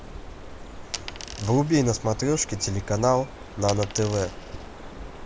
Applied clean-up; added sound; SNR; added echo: none; Coin (dropping) + Bird; 12 dB; none.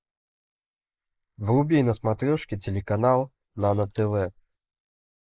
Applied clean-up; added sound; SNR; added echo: neural mask model Resemble Enhance denoiser.